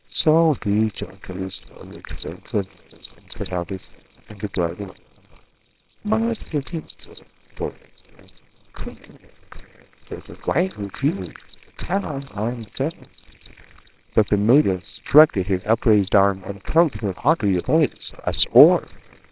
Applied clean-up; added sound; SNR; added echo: neural separator model SepFormer WHAMR!.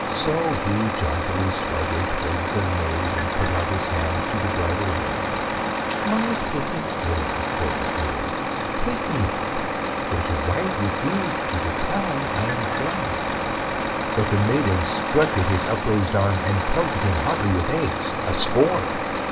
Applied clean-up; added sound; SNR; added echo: none; Truck; 0 dB; reverberation time 0.2 s.